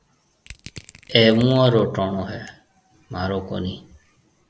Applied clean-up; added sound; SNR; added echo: none; Crushing; 19 dB; none.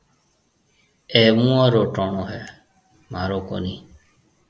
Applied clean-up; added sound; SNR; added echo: none; none; none; none.